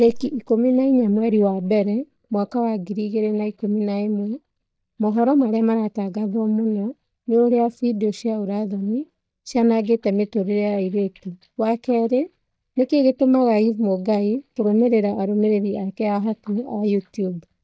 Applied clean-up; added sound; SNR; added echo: neural mask model DeepFilterNet 3.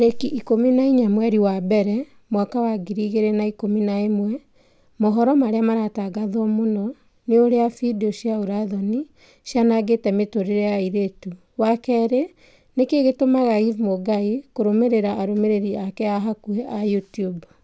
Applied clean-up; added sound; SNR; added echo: none; none; none; none.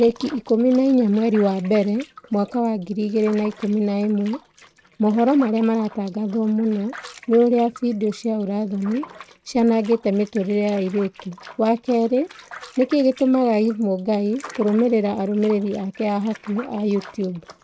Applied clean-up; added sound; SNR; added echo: neural mask model RNNoise.